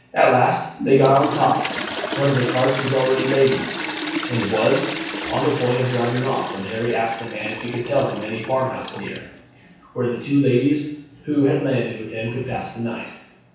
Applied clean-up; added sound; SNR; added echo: none; Toilet flush; 9 dB; reverberation time 0.7 s.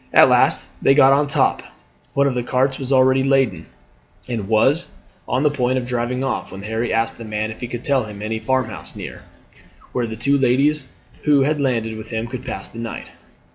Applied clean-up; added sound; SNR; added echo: none; none; none; none.